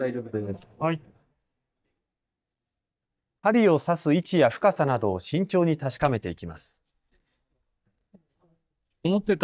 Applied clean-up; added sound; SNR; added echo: neural mask model DeepFilterNet 3.